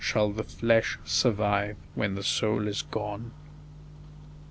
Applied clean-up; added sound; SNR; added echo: none; Microwave oven; 17 dB; none.